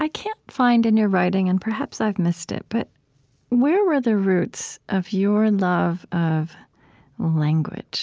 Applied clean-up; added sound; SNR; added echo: none; none; none; none.